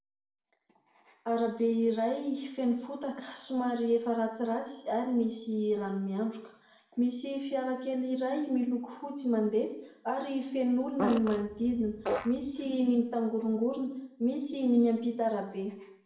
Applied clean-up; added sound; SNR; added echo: none; Fart; 5 dB; reverberation time 0.7 s.